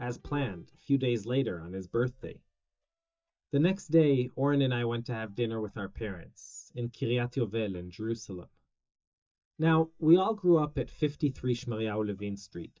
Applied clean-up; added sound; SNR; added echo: neural mask model DeepFilterNet 3.